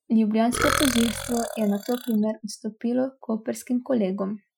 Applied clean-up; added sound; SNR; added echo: classical method Wiener filter.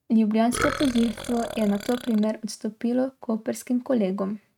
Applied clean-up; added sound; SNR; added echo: neural mask model RNNoise.